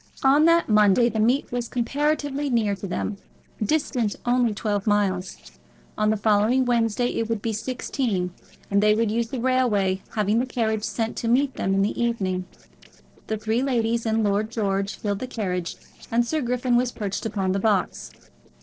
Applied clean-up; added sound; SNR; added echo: neural separator model SepFormer DNS4.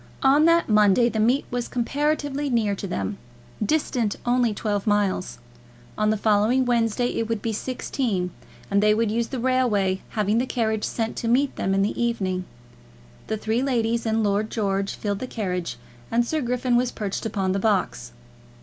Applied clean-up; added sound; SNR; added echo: none; none; none; none.